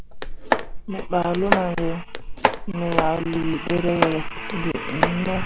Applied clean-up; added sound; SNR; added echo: none; Domestic sounds, home sounds + Walk, footsteps; 0 dB; none.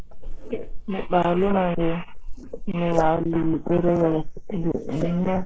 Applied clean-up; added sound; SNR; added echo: neural mask model Resemble Enhance denoiser.